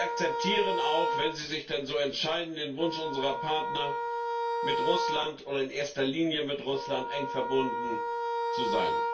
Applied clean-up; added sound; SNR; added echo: none; Wind instrument, woodwind instrument; 1 dB; reverberation time 0.2 s.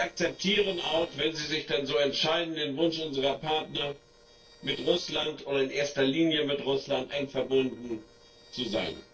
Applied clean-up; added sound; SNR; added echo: neural separator model SepFormer DNS4.